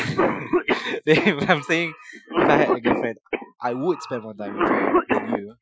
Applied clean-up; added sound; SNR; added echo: classical method Wiener filter.